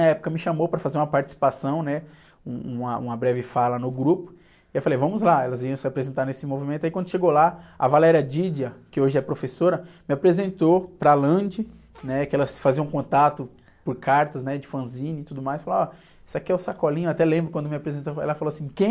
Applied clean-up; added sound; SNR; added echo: none; none; none; none.